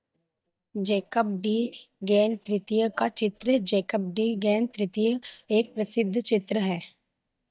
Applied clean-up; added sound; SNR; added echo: neural mask model DeepFilterNet 3.